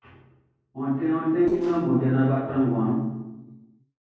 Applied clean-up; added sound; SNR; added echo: neural separator model SepFormer DNS4.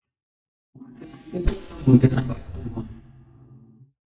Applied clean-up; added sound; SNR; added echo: neural mask model DeepFilterNet 3.